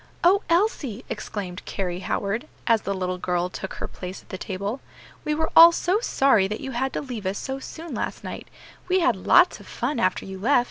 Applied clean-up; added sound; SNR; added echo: none; none; none; none.